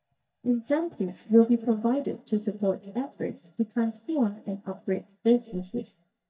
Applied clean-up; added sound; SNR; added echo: neural mask model DeepFilterNet 3.